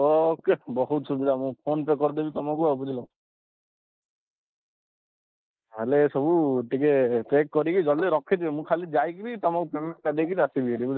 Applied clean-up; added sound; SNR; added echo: neural mask model Resemble Enhance denoiser.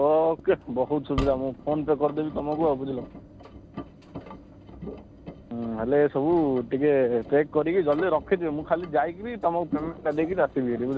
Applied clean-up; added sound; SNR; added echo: none; Engine; 14 dB; none.